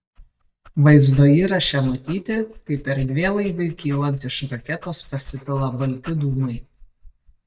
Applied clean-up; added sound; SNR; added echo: neural mask model DeepFilterNet 3.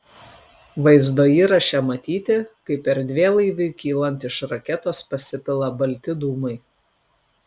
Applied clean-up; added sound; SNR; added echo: none; none; none; none.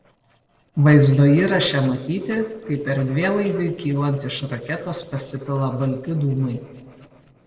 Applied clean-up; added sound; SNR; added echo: neural separator model SepFormer DNS4.